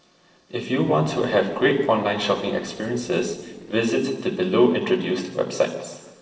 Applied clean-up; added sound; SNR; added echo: neural separator model SepFormer DNS4.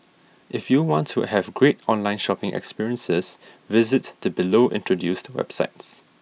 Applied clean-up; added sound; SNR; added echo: none; none; none; none.